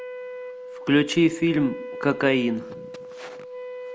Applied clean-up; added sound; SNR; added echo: none; Wind instrument, woodwind instrument; 11 dB; none.